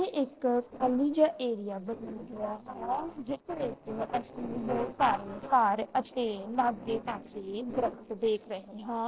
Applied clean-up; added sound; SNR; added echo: neural separator model SepFormer DNS4.